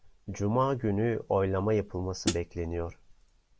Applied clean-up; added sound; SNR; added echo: none; Hi-hat; 2 dB; none.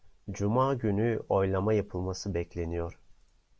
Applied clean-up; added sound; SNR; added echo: none; none; none; none.